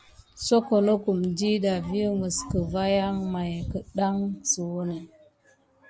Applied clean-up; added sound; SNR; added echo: none; none; none; none.